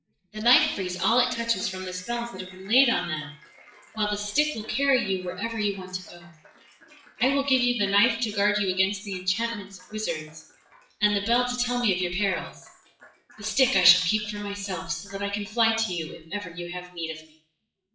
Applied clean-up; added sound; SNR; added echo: classical method WPE with log-MMSE.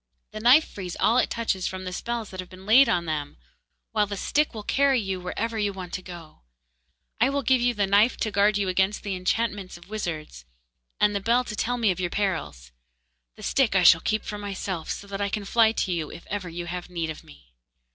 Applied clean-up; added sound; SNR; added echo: none; none; none; none.